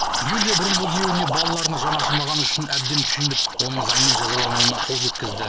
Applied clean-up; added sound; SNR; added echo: none; Liquid; -4 dB; none.